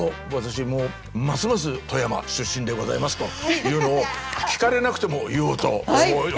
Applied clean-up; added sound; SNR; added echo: none; none; none; none.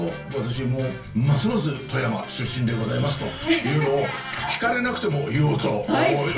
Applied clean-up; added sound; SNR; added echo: none; none; none; reverberation time 0.3 s.